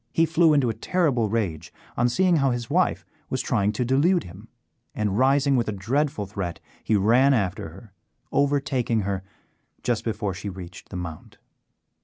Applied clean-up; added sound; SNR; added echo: none; none; none; none.